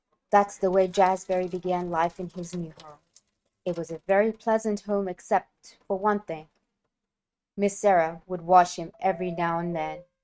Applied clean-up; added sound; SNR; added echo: neural mask model RNNoise.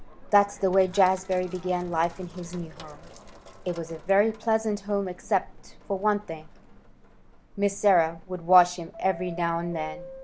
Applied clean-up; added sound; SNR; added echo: none; Sink (filling or washing) + Subway, metro, underground; 18 dB; none.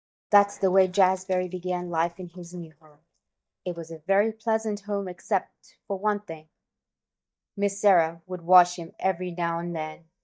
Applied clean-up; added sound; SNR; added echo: neural mask model DeepFilterNet 3.